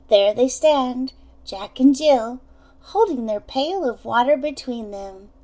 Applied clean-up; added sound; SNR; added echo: none; none; none; none.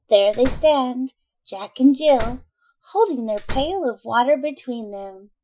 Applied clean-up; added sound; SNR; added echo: classical method Wiener filter.